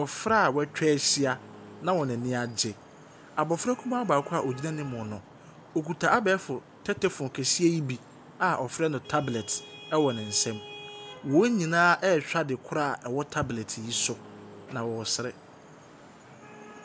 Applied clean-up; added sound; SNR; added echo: none; Traffic noise, roadway noise / Vehicle horn, car horn, honking; 19 dB; none.